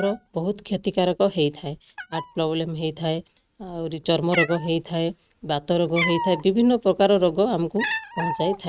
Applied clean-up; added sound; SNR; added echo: neural mask model RNNoise.